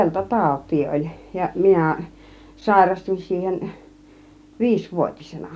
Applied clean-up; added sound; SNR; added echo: none; none; none; none.